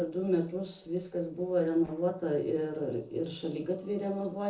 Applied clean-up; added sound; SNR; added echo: neural separator model SepFormer DNS4.